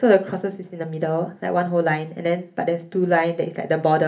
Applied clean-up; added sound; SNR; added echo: none; none; none; reverberation time 0.3 s.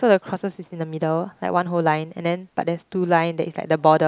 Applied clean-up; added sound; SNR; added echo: none; none; none; none.